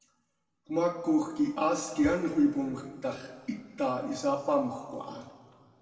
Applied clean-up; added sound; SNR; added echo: none; Bass drum; 16 dB; reverberation time 1.8 s.